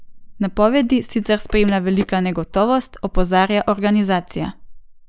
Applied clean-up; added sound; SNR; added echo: neural mask model Resemble Enhance denoiser.